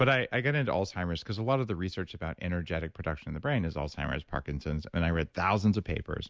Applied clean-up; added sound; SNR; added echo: none; none; none; none.